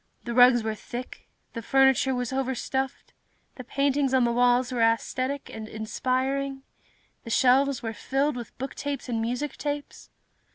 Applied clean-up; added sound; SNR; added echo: none; none; none; none.